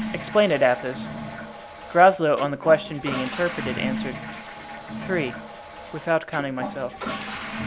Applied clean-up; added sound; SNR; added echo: none; Toilet flush / Water; 9 dB; none.